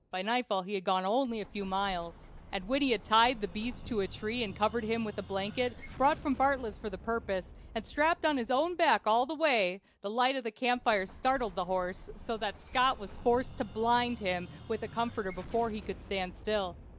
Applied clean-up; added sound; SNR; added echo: none; Explosion; 17 dB; none.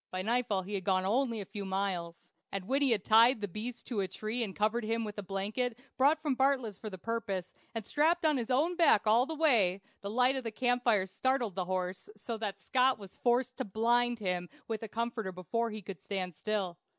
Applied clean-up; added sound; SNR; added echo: none; none; none; none.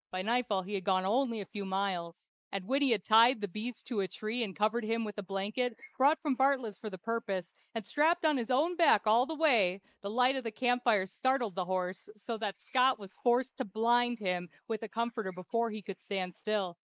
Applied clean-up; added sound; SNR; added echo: neural mask model Resemble Enhance denoiser.